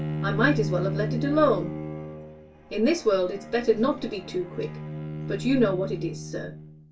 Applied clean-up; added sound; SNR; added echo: none; Bowed string instrument; 6 dB; reverberation time 0.2 s.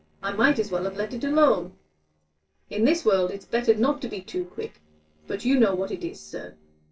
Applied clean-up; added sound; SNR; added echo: neural separator model SepFormer DNS4.